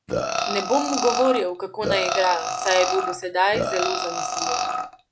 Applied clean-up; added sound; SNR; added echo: none; Burping, eructation; 2 dB; none.